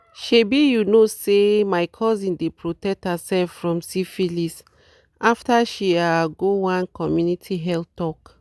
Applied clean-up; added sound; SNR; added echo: none; none; none; none.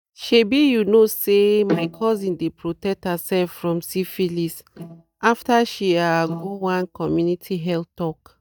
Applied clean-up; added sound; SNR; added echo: neural mask model DeepFilterNet 3.